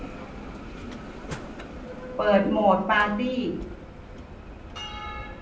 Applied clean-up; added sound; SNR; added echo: none; Bell; 10 dB; reverberation time 0.6 s.